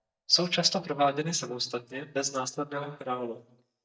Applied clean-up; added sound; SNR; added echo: neural mask model DeepFilterNet 3.